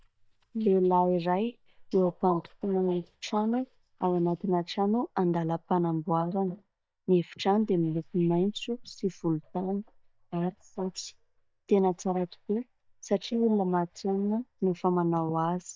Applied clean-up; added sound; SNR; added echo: neural mask model DeepFilterNet 3.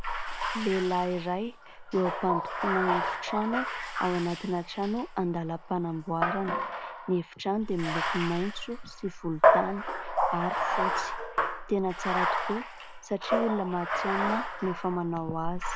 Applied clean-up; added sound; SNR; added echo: none; Bathtub (filling or washing); 0 dB; none.